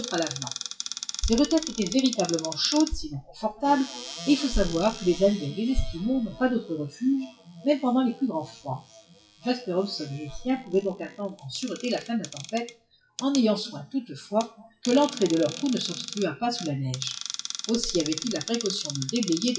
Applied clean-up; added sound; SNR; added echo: classical method WPE with log-MMSE.